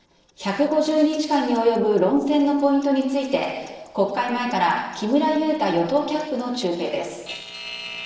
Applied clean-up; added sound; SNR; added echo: neural separator model SepFormer DNS4.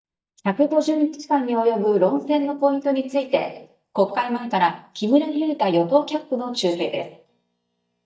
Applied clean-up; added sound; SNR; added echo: neural mask model DeepFilterNet 3.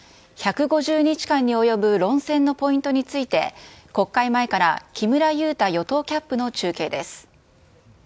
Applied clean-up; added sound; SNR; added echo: none; none; none; none.